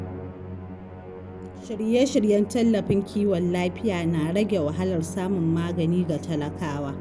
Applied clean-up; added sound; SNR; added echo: none; Musical instrument; 11 dB; none.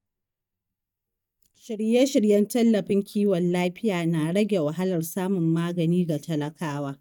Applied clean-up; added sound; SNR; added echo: neural mask model DeepFilterNet 3.